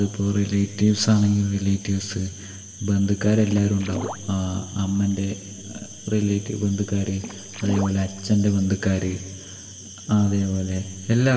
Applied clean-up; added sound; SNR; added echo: none; Water / Splash, splatter; 16 dB; reverberation time 3.0 s.